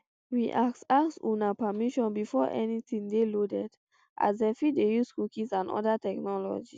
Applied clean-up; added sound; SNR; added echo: none; none; none; none.